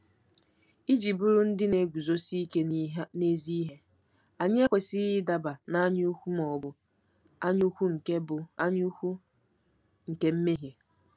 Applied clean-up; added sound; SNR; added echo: none; none; none; none.